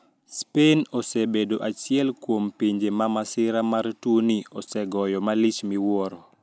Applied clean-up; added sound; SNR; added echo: none; none; none; none.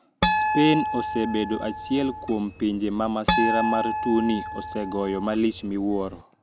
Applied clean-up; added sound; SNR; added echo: none; Harp; 3 dB; none.